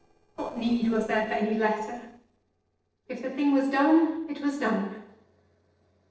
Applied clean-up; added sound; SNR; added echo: neural separator model SepFormer DNS4.